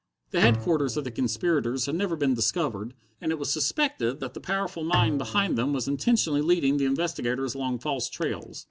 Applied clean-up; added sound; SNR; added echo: none; Bowed string instrument; 10 dB; none.